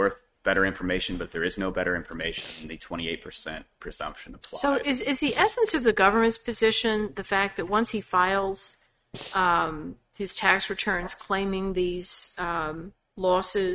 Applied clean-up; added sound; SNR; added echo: neural mask model RNNoise.